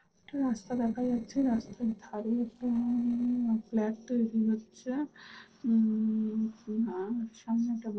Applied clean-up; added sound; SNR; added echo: neural separator model SepFormer DNS4.